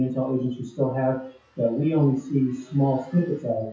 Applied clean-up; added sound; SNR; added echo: classical method WPE with log-MMSE.